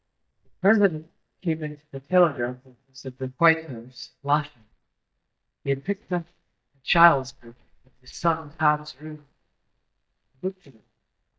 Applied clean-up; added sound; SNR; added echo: neural mask model DeepFilterNet 3.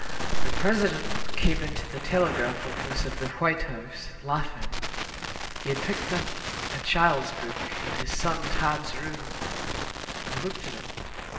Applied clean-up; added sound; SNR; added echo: none; Crackle; 6 dB; reverberation time 2.8 s.